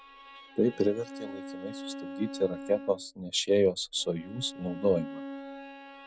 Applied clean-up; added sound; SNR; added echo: none; Bowed string instrument; 12 dB; none.